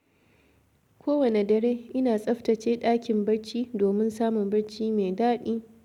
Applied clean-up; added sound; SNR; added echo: none; none; none; none.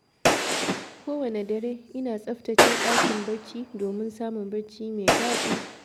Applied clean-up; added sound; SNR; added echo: none; Gunshot, gunfire; -4 dB; none.